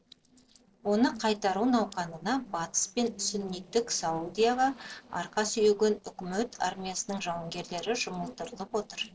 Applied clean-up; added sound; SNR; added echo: neural separator model SepFormer DNS4.